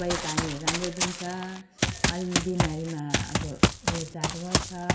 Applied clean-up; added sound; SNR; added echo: none; Run; -5 dB; reverberation time 0.8 s.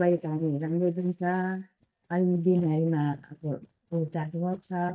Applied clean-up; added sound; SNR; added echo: neural mask model DeepFilterNet 3.